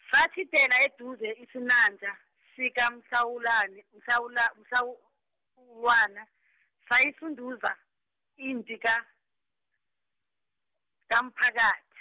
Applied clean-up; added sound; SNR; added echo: none; none; none; none.